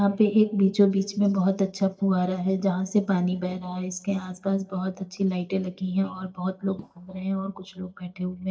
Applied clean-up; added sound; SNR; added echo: neural mask model DeepFilterNet 3.